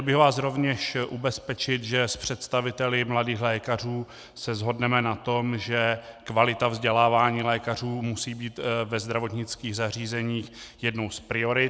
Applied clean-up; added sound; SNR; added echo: none; none; none; none.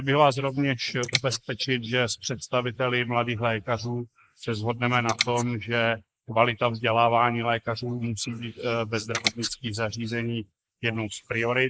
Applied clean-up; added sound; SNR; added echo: neural mask model Resemble Enhance denoiser.